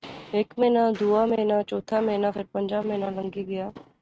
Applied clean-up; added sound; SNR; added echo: neural mask model RNNoise.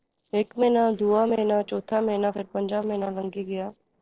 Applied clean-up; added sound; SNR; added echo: neural separator model SepFormer DNS4.